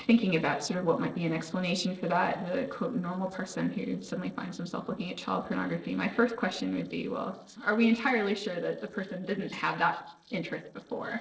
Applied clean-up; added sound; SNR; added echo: neural separator model SepFormer DNS4.